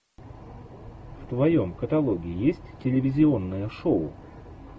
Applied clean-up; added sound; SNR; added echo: none; none; none; none.